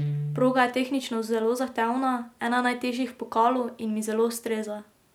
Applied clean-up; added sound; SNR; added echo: none; Guitar; 12 dB; none.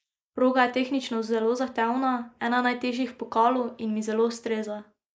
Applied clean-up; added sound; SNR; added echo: neural mask model Resemble Enhance denoiser.